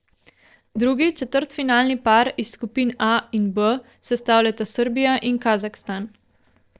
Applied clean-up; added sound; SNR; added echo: neural separator model SepFormer DNS4.